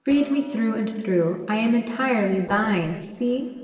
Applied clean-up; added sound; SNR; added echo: neural separator model SepFormer DNS4.